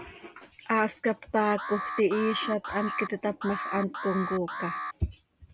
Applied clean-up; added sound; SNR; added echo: none; Alarm; 6 dB; none.